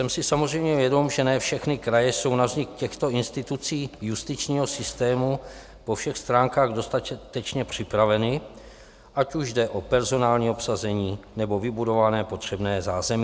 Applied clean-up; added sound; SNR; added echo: none; none; none; none.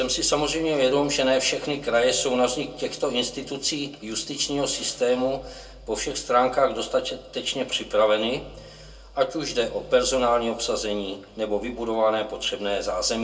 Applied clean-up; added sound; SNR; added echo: none; none; none; reverberation time 0.2 s.